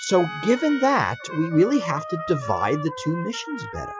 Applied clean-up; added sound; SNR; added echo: classical method Wiener filter.